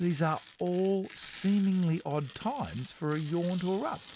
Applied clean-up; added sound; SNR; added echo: none; Tearing; 19 dB; none.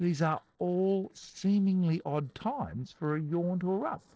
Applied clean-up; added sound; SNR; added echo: neural separator model SepFormer DNS4.